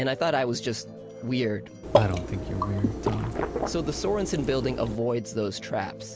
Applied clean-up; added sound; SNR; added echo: none; Water / Liquid; 1 dB; none.